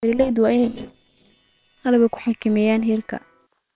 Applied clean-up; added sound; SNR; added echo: neural separator model SepFormer WHAM!.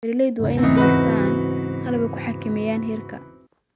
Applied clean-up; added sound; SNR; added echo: none; Piano; -4 dB; none.